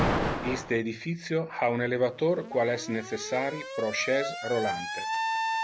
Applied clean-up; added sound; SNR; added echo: none; Alarm; 3 dB; none.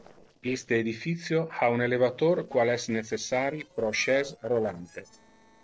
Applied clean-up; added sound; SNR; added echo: neural separator model SepFormer DNS4.